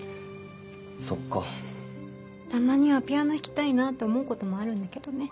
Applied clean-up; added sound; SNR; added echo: none; none; none; none.